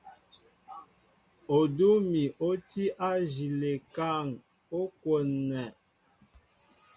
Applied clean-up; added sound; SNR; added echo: none; none; none; none.